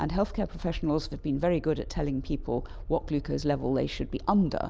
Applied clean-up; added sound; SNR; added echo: none; none; none; none.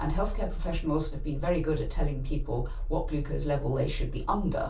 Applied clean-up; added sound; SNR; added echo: none; none; none; reverberation time 0.2 s.